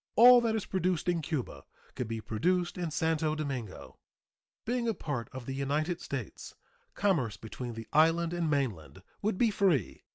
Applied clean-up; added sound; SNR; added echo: none; none; none; none.